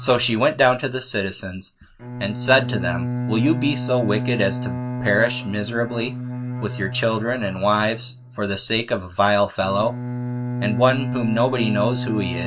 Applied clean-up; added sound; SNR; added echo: none; Bowed string instrument; 6 dB; reverberation time 0.2 s.